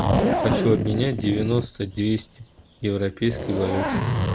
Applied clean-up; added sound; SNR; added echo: none; Zipper (clothing); 1 dB; none.